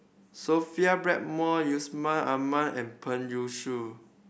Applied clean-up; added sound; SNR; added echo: none; none; none; none.